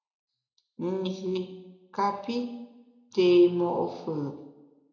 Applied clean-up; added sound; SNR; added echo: none; none; none; reverberation time 0.6 s.